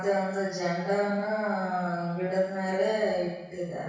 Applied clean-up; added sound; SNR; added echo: none; none; none; reverberation time 1.1 s.